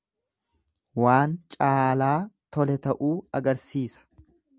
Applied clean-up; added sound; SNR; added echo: none; none; none; none.